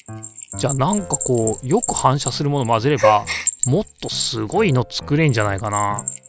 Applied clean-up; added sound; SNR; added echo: none; Gasp + Bell; 7 dB; none.